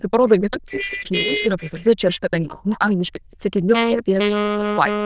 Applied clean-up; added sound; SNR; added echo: neural diffusion model UNIVERSE++.